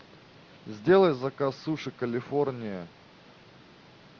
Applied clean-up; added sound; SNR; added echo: none; none; none; none.